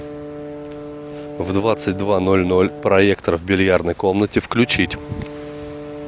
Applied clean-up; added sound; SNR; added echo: none; Brass instrument; 14 dB; none.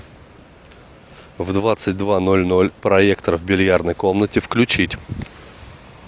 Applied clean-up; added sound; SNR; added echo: none; none; none; none.